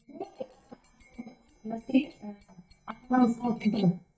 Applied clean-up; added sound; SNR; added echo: neural mask model DeepFilterNet 3.